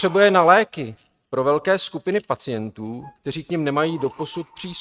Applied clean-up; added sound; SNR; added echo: neural mask model RNNoise.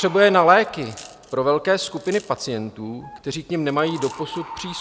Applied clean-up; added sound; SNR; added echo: none; Coin (dropping) + Bird; 18 dB; none.